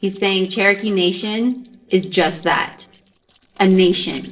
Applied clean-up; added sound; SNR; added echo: neural separator model SepFormer DNS4.